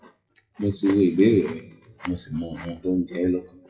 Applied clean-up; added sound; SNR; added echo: classical method WPE with log-MMSE.